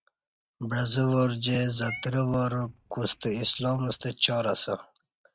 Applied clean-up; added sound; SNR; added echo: neural mask model RNNoise.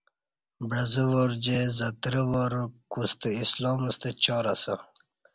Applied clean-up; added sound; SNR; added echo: none; none; none; none.